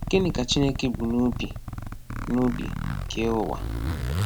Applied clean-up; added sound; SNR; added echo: none; Zipper (clothing); 3 dB; none.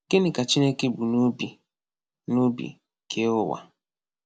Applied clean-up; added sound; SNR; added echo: none; none; none; none.